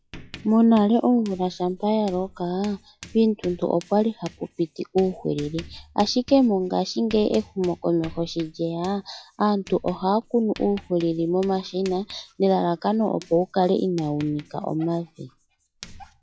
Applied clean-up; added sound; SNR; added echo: classical method log-MMSE.